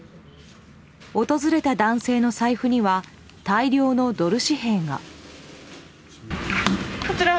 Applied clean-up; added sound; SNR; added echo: none; none; none; none.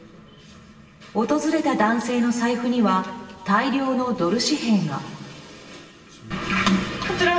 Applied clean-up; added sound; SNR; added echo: none; none; none; reverberation time 1.4 s.